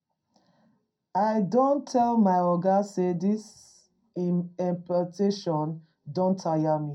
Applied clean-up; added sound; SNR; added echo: none; none; none; reverberation time 0.2 s.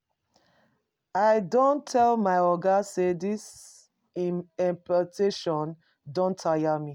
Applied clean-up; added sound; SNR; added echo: none; none; none; none.